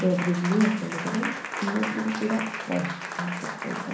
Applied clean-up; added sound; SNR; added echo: none; Applause; 6 dB; reverberation time 0.6 s.